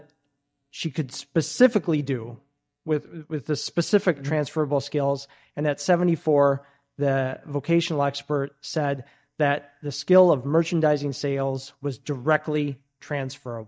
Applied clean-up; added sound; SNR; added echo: neural mask model DeepFilterNet 3.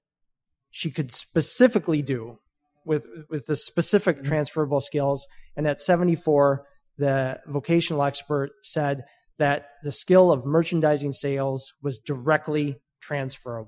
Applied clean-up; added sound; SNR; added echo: classical method Wiener filter.